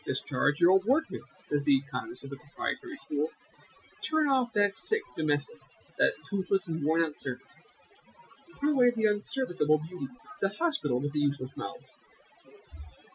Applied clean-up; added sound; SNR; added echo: classical method Wiener filter.